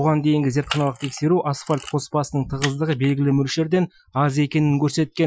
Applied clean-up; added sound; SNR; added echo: classical method Wiener filter.